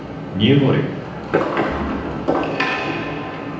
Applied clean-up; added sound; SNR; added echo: none; Organ; 12 dB; reverberation time 0.9 s.